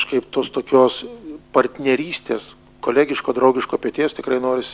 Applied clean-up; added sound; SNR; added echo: none; none; none; none.